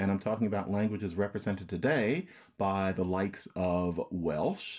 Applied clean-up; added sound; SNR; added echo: none; none; none; reverberation time 0.2 s.